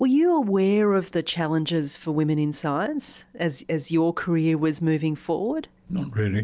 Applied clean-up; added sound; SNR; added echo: none; none; none; none.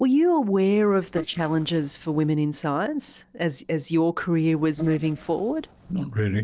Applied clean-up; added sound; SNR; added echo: neural separator model SepFormer DNS4.